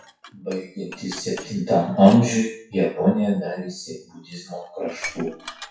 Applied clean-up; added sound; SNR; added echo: classical method WPE with log-MMSE.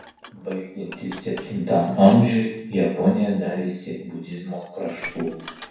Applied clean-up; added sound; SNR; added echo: none; Dishes, pots, and pans; 20 dB; reverberation time 0.6 s.